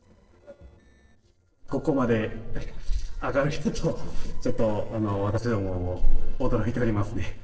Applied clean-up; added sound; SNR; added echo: neural separator model SepFormer DNS4.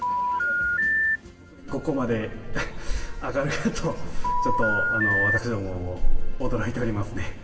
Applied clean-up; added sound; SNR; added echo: none; Telephone; -1 dB; reverberation time 1.9 s.